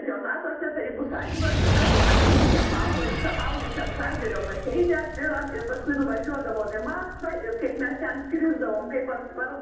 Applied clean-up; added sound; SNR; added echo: none; Fire; -2 dB; reverberation time 0.8 s.